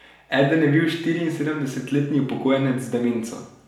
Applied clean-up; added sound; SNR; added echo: none; none; none; reverberation time 0.6 s.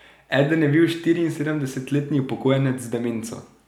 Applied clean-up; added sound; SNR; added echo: none; none; none; none.